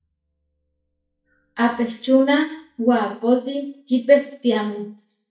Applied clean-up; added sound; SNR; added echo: neural mask model DeepFilterNet 3.